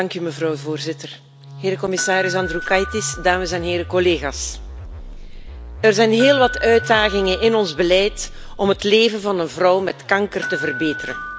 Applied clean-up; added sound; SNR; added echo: none; Musical instrument + Door / Bell; 11 dB; none.